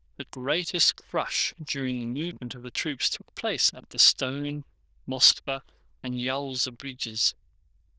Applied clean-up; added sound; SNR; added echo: neural diffusion model UNIVERSE++.